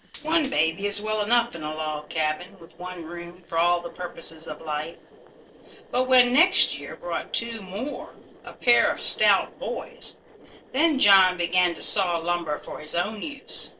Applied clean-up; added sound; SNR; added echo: neural separator model SepFormer DNS4.